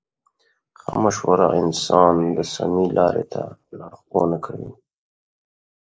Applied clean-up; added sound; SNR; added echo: neural mask model Resemble Enhance denoiser.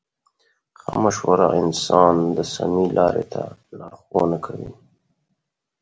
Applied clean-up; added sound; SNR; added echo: none; none; none; none.